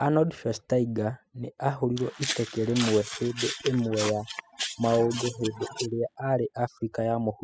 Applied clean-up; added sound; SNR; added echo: classical method spectral subtraction.